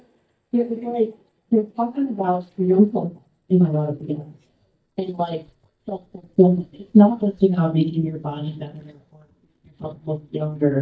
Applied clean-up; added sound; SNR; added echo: neural mask model DeepFilterNet 3.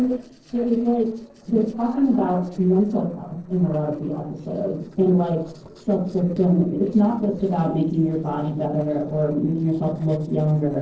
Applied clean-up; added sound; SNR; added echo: neural separator model SepFormer DNS4.